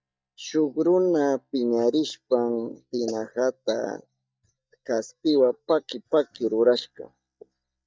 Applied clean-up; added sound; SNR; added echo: neural mask model DeepFilterNet 3.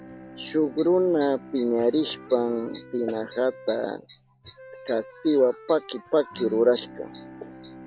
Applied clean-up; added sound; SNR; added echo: none; Bowed string instrument + Wind instrument, woodwind instrument; 18 dB; none.